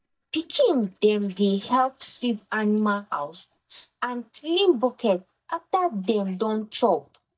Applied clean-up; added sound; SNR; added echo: neural mask model DeepFilterNet 3.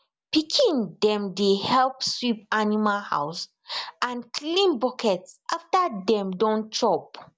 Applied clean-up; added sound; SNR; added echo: none; none; none; none.